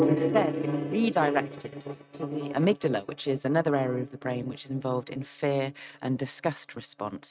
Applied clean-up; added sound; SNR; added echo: neural mask model RNNoise.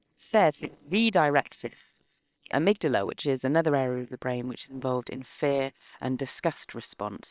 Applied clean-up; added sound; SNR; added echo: neural separator model SepFormer WHAM!.